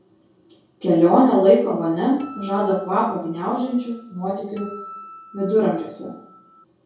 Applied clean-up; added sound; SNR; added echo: none; Acoustic guitar; 20 dB; reverberation time 0.6 s.